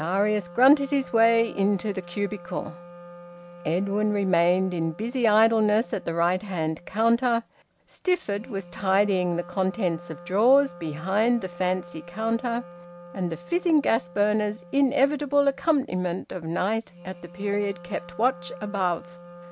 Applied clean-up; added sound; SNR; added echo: none; Wind instrument, woodwind instrument; 19 dB; none.